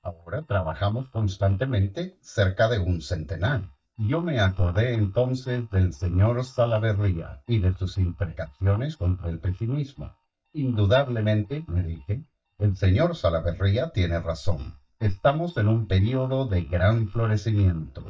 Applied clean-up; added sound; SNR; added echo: neural mask model DeepFilterNet 3.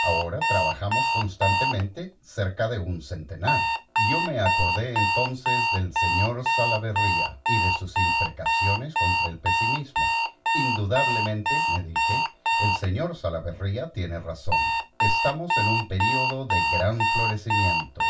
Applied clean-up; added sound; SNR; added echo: none; Alarm; -3 dB; reverberation time 0.2 s.